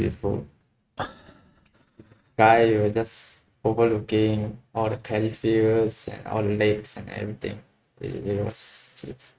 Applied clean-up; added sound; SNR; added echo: neural mask model RNNoise.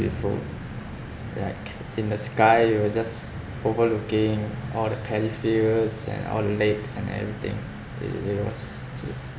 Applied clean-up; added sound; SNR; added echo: none; none; none; none.